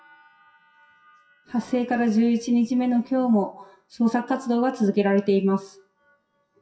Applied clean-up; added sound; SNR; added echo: classical method WPE with log-MMSE.